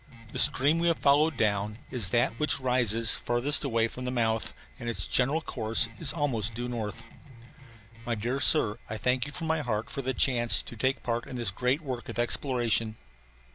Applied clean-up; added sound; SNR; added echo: none; Guitar; 19 dB; none.